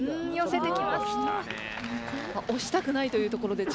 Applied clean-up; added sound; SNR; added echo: none; Sneeze; 8 dB; none.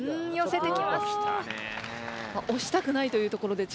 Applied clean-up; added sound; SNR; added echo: none; none; none; none.